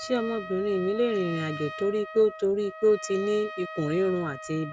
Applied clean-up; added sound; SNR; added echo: none; Trumpet; 13 dB; none.